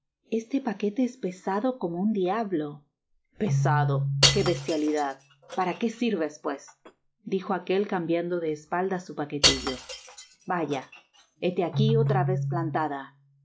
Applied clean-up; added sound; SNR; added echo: classical method log-MMSE.